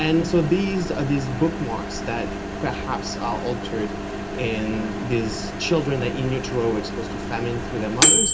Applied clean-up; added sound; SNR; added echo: none; Microwave oven; 0 dB; reverberation time 0.7 s.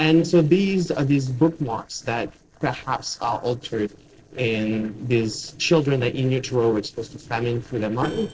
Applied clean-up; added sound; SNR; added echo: neural separator model SepFormer DNS4.